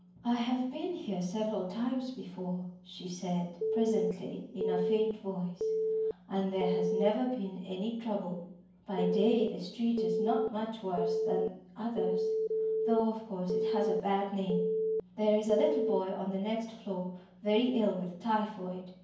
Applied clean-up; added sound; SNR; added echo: none; Telephone; -1 dB; reverberation time 0.9 s.